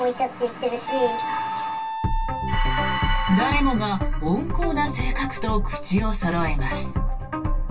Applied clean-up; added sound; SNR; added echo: none; Wind instrument, woodwind instrument; 7 dB; reverberation time 0.1 s.